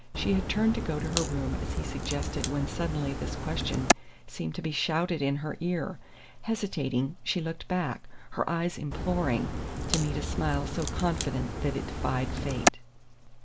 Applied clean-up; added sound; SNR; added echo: none; Crack; 0 dB; none.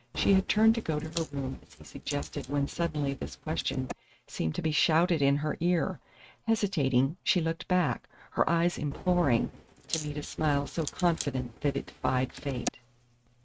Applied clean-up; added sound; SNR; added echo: neural mask model RNNoise.